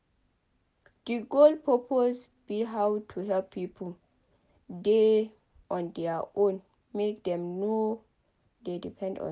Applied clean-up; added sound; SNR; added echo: none; none; none; none.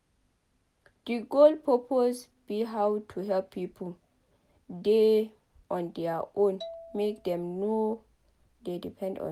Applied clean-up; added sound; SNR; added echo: none; Marimba, xylophone; 19 dB; none.